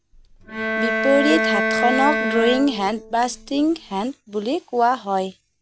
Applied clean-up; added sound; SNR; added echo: none; Bowed string instrument; 2 dB; none.